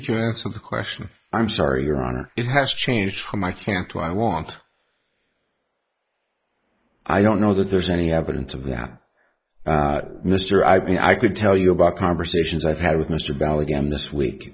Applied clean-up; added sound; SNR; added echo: neural mask model Resemble Enhance denoiser.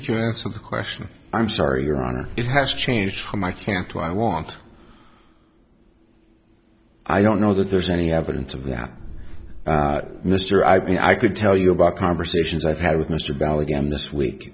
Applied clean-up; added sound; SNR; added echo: none; Boom; 16 dB; none.